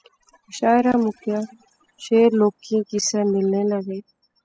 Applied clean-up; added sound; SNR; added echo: classical method spectral subtraction.